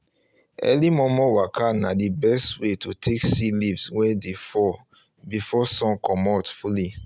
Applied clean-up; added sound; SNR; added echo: none; none; none; none.